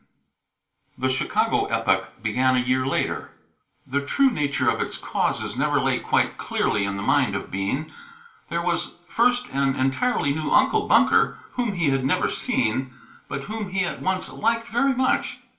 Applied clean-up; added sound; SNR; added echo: none; none; none; reverberation time 0.3 s.